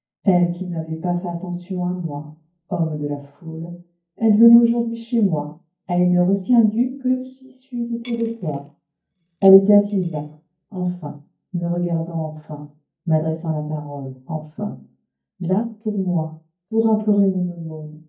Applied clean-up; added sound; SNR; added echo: neural mask model DeepFilterNet 3.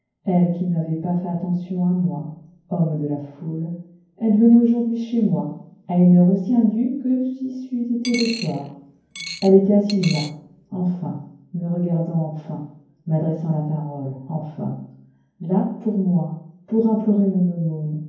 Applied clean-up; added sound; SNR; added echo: none; Coin (dropping); 13 dB; reverberation time 0.9 s.